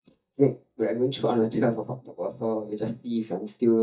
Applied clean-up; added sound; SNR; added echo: neural mask model DeepFilterNet 3.